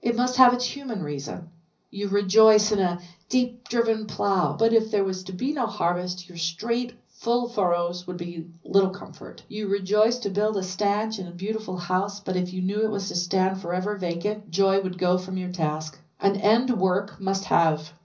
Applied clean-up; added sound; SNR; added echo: none; none; none; reverberation time 0.5 s.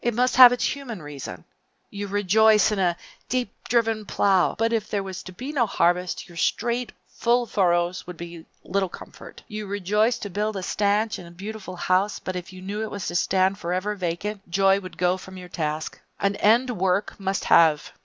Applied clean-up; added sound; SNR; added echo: none; none; none; none.